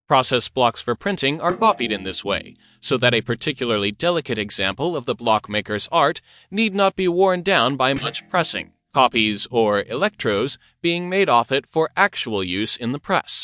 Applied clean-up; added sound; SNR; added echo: neural mask model DeepFilterNet 3.